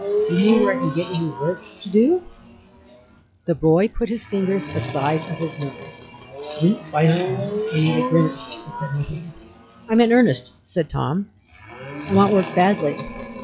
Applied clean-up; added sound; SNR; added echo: classical method log-MMSE.